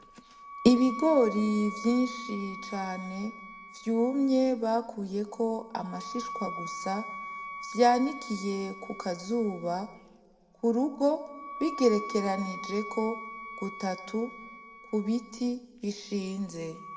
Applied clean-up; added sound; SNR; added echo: none; Wind instrument, woodwind instrument; 12 dB; reverberation time 1.0 s.